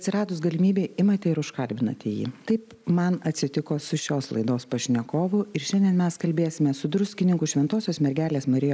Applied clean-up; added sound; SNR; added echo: none; none; none; none.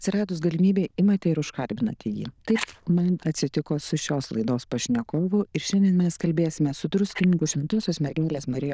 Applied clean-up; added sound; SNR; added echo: neural diffusion model UNIVERSE++.